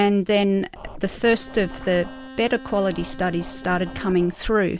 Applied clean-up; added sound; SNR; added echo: none; Scratching (performance technique) + Bowed string instrument; 14 dB; none.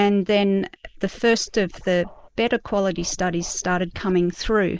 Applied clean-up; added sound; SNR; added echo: neural mask model Resemble Enhance denoiser.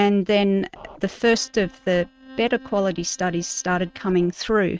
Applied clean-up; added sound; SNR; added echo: neural mask model RNNoise.